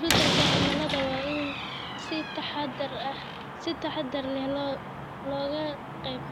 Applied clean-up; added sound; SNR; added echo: none; Slam; -2 dB; none.